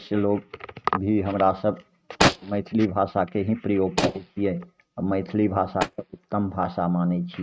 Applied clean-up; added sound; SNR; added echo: neural mask model RNNoise.